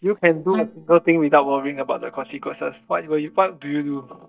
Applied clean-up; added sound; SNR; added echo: neural mask model DeepFilterNet 3.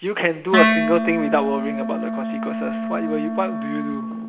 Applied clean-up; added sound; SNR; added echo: none; Wind instrument, woodwind instrument; 0 dB; reverberation time 2.4 s.